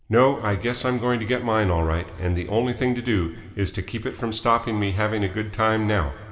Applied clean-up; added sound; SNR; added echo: none; none; none; reverberation time 1.7 s.